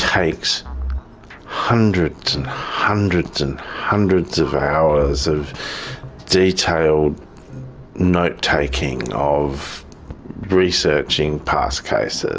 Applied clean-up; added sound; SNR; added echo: none; none; none; none.